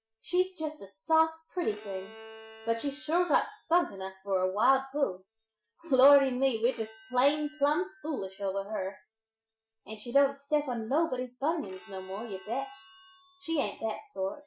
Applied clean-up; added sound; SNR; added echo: classical method Wiener filter.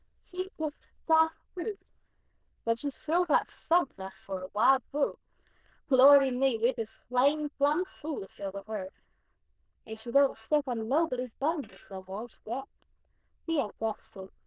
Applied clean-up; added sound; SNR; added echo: neural diffusion model UNIVERSE++.